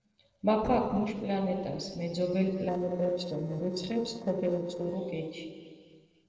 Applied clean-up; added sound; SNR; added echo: neural separator model SepFormer DNS4.